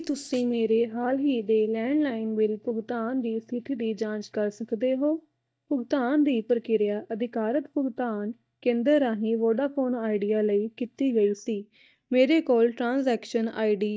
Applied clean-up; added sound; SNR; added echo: neural mask model DeepFilterNet 3.